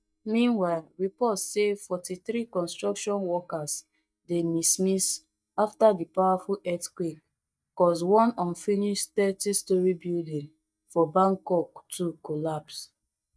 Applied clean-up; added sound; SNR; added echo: neural mask model DeepFilterNet 3.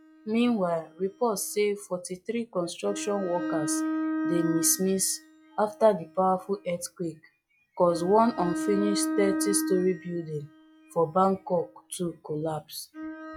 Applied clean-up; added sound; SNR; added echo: classical method log-MMSE.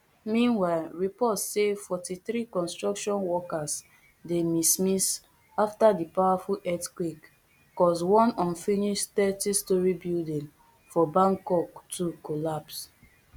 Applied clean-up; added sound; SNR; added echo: none; none; none; none.